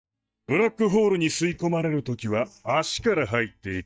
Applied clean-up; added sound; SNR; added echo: neural mask model DeepFilterNet 3.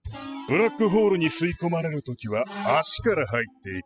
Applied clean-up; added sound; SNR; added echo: classical method spectral subtraction.